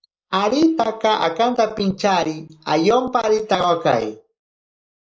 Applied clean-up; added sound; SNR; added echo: neural mask model Resemble Enhance denoiser.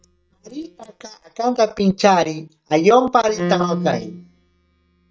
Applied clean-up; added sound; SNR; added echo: neural mask model DeepFilterNet 3.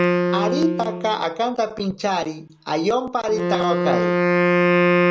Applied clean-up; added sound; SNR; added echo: none; Wind instrument, woodwind instrument; -3 dB; none.